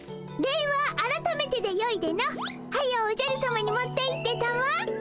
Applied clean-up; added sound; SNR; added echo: none; none; none; none.